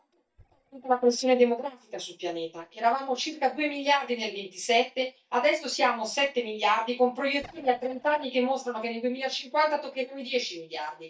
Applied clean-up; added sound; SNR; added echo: neural mask model DeepFilterNet 3.